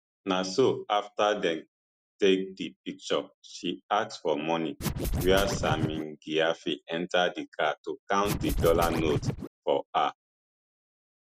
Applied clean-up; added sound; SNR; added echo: none; Scratching (performance technique); 1 dB; none.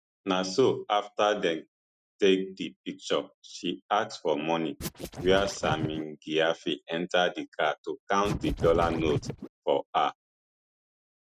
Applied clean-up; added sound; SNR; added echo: neural mask model RNNoise.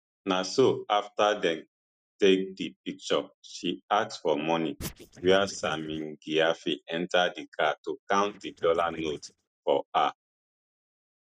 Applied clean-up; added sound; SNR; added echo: neural mask model DeepFilterNet 3.